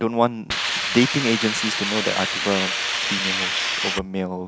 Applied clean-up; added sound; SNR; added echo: none; Hiss; 0 dB; none.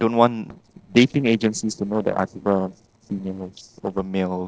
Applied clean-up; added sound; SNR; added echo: neural separator model SepFormer DNS4.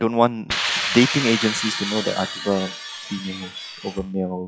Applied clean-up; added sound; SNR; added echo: classical method log-MMSE.